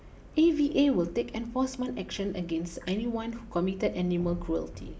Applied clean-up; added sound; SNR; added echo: none; none; none; none.